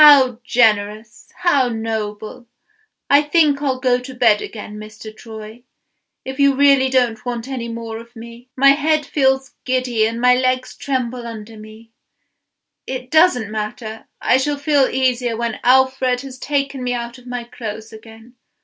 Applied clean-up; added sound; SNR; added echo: none; none; none; none.